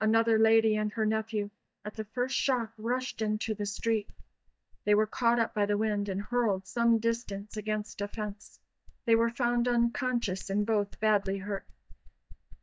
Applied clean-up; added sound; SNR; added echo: neural mask model DeepFilterNet 3.